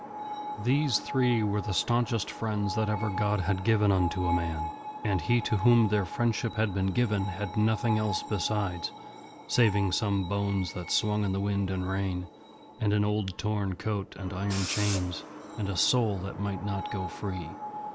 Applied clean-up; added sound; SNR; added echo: none; Screech; 11 dB; none.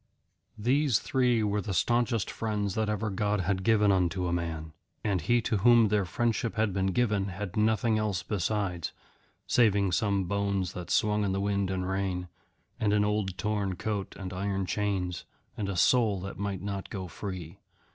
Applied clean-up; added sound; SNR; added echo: none; none; none; none.